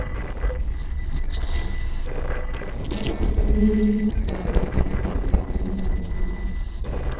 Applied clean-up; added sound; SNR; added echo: neural separator model SepFormer DNS4.